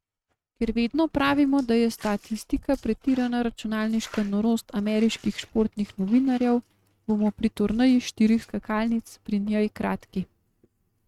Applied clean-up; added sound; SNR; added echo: neural mask model RNNoise.